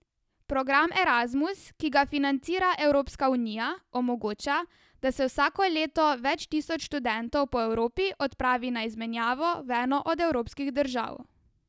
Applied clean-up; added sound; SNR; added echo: none; none; none; none.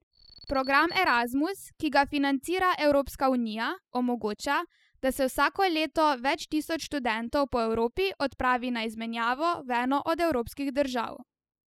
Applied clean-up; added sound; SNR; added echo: classical method spectral subtraction.